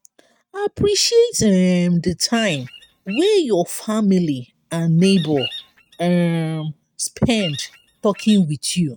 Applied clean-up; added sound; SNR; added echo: neural mask model RNNoise.